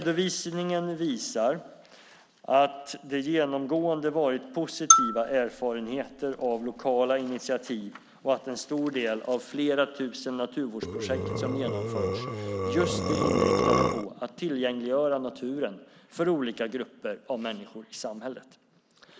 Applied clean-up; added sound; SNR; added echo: none; Burping, eructation + Marimba, xylophone; -2 dB; none.